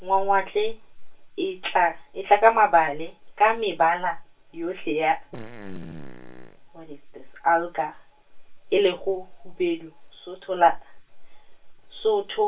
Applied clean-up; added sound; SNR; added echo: none; Fart; 16 dB; reverberation time 0.2 s.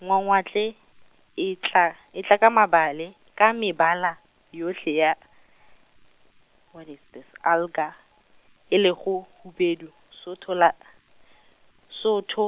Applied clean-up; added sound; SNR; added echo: none; none; none; none.